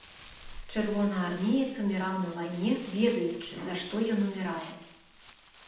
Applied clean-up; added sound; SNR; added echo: none; Crumpling, crinkling; 17 dB; reverberation time 0.8 s.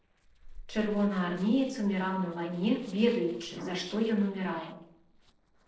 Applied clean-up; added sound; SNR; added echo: neural separator model SepFormer DNS4.